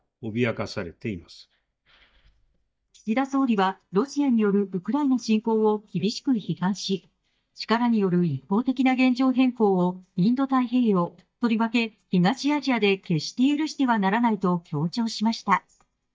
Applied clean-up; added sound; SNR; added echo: neural mask model DeepFilterNet 3.